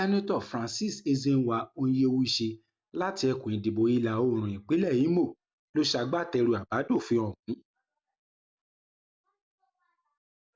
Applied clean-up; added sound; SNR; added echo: none; none; none; none.